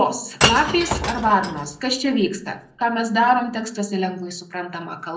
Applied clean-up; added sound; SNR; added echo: none; Shatter / Crushing; 5 dB; reverberation time 0.5 s.